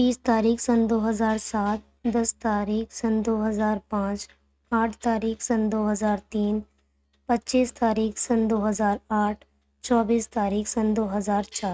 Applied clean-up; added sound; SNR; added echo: neural mask model RNNoise.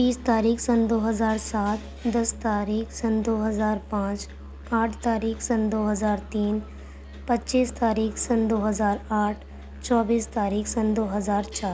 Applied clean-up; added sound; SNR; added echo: none; Musical instrument; 15 dB; none.